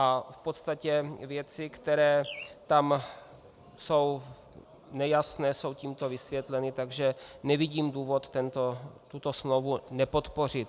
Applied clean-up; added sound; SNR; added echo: none; Bird; 18 dB; none.